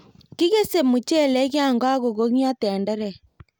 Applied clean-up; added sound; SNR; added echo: none; none; none; none.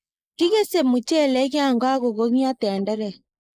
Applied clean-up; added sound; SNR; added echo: neural mask model Resemble Enhance denoiser.